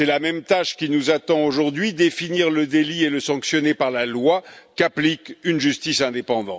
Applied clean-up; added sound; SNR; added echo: none; none; none; none.